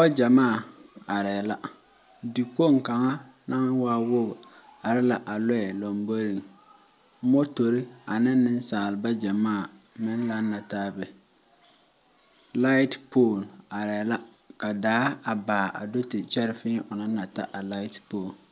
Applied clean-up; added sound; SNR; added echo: none; none; none; none.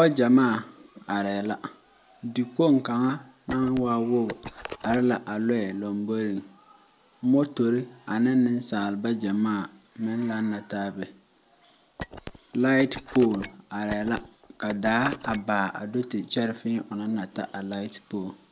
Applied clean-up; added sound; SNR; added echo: none; Telephone; 14 dB; none.